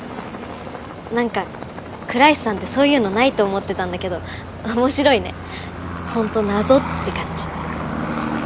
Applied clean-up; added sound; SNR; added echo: none; none; none; none.